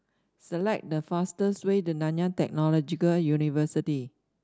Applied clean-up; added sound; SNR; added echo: none; none; none; none.